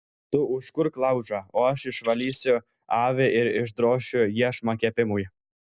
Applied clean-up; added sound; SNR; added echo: neural mask model Resemble Enhance denoiser.